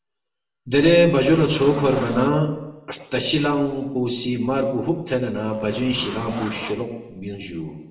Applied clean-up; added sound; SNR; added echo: none; Zipper (clothing); 13 dB; reverberation time 0.9 s.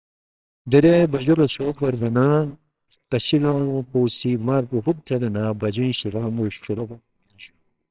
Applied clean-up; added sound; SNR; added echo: neural separator model SepFormer WHAMR!.